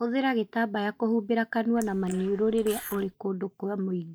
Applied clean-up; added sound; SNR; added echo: neural mask model Resemble Enhance denoiser.